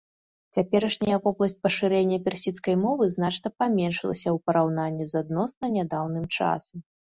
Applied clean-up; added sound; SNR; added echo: none; none; none; none.